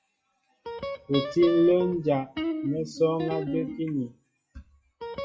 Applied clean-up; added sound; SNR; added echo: classical method WPE with log-MMSE.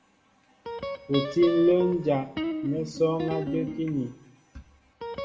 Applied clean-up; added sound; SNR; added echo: none; Guitar; 8 dB; reverberation time 0.6 s.